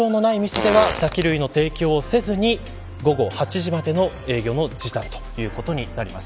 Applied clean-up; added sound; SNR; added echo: none; Fart; 5 dB; none.